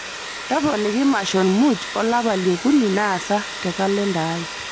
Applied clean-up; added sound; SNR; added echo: none; Domestic sounds, home sounds; 10 dB; none.